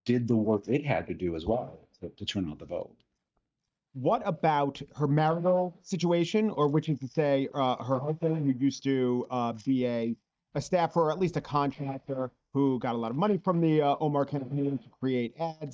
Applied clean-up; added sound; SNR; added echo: neural mask model DeepFilterNet 3.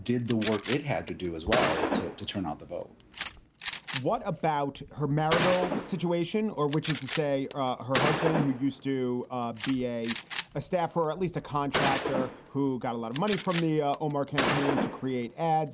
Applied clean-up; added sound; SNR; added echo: none; Gunshot, gunfire; 4 dB; none.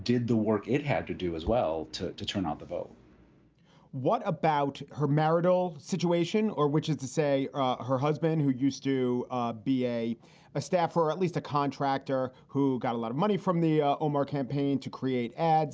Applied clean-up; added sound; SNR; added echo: none; none; none; none.